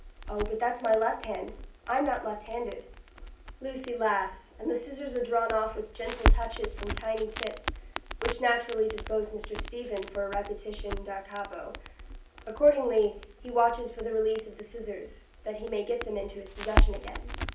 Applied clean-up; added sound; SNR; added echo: none; Crackle; 3 dB; reverberation time 0.4 s.